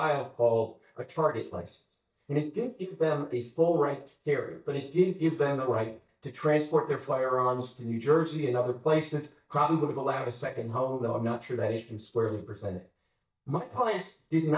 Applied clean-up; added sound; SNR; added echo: neural mask model DeepFilterNet 3.